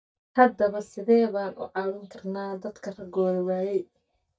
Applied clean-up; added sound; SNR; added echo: neural mask model DeepFilterNet 3.